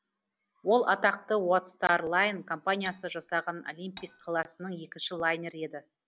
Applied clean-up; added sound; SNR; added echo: none; Cutlery, silverware; 18 dB; none.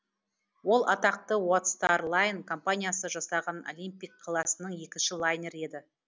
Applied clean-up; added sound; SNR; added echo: none; none; none; none.